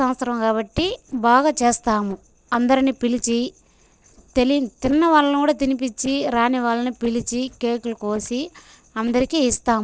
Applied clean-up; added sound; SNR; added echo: neural separator model SepFormer DNS4.